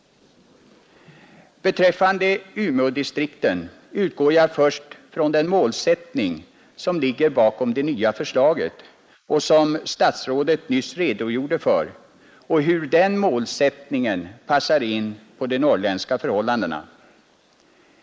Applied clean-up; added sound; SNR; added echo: neural mask model Resemble Enhance denoiser.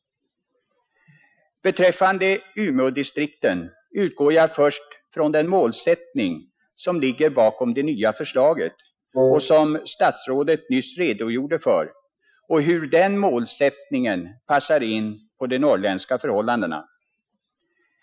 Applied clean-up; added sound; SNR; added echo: classical method Wiener filter.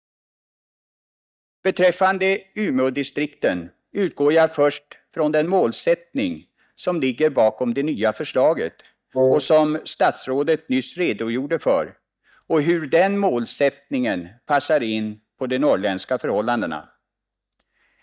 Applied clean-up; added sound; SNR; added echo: neural mask model DeepFilterNet 3.